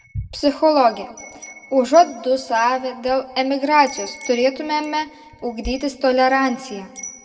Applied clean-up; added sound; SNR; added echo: none; Wind chime; 18 dB; reverberation time 1.2 s.